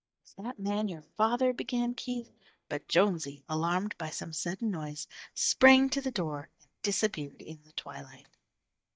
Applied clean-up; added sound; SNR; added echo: neural mask model DeepFilterNet 3.